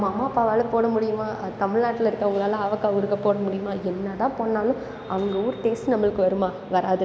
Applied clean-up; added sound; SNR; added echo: none; none; none; none.